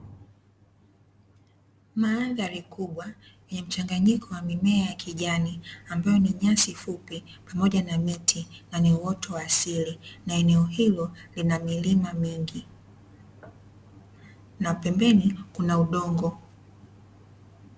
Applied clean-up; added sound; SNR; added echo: none; none; none; none.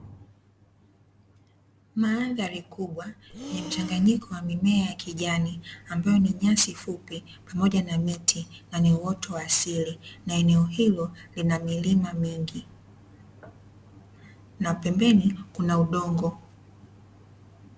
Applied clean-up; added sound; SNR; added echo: none; Breathing; 13 dB; none.